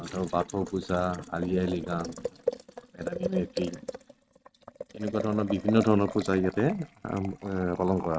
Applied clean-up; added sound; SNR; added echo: neural mask model RNNoise.